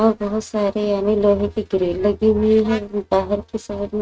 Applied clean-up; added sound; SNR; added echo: neural mask model RNNoise.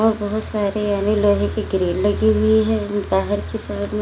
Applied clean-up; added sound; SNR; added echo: none; none; none; none.